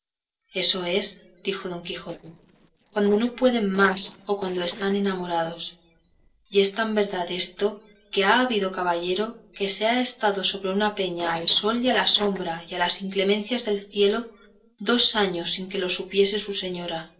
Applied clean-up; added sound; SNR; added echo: neural separator model SepFormer DNS4.